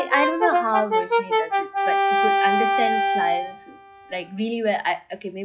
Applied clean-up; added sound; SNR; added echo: classical method log-MMSE.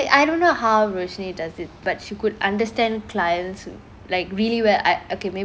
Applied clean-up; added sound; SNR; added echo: none; none; none; none.